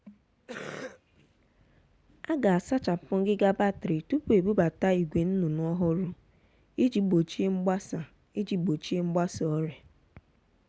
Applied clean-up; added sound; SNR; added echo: none; Cough; 14 dB; none.